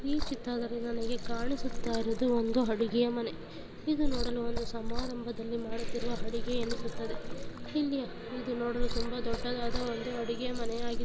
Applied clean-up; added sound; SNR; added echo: none; Liquid; 0 dB; none.